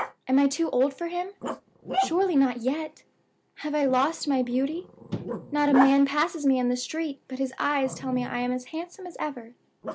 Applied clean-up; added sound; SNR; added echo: none; Growling; 10 dB; none.